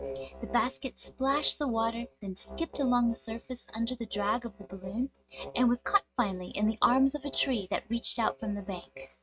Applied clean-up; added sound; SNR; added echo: neural mask model RNNoise.